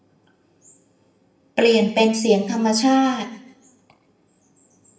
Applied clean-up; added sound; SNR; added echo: none; none; none; reverberation time 0.6 s.